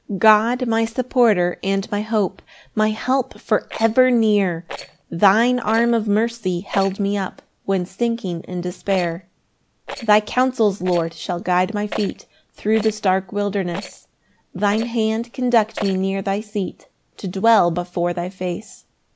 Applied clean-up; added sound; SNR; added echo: none; Rattle; 17 dB; none.